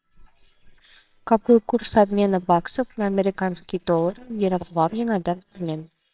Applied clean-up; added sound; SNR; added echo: neural separator model SepFormer WHAMR!.